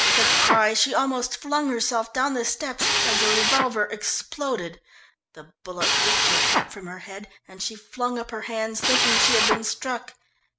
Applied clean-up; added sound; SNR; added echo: none; Drill; -1 dB; none.